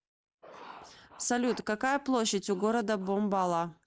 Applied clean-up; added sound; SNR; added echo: neural mask model Resemble Enhance denoiser.